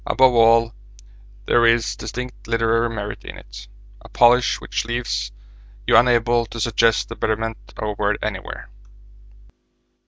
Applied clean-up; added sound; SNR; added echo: none; none; none; none.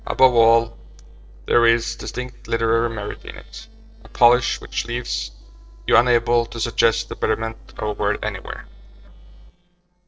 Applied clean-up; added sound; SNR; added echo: neural separator model SepFormer DNS4.